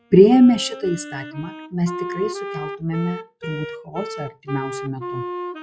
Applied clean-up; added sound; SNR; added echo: classical method log-MMSE.